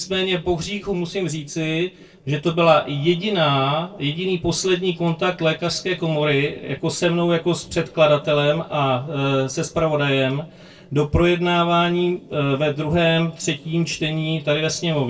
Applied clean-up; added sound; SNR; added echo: neural separator model SepFormer DNS4.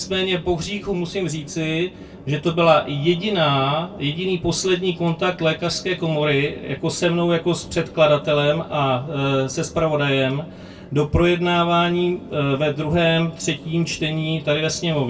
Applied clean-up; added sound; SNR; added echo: none; Train; 19 dB; reverberation time 0.1 s.